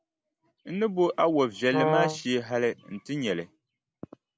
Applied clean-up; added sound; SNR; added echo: none; Brass instrument; -2 dB; none.